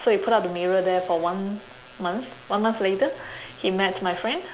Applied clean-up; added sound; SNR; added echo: none; none; none; none.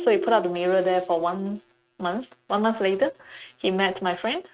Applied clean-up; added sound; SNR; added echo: neural mask model RNNoise.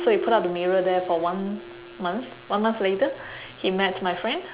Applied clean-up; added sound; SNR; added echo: none; Keyboard (musical); 13 dB; none.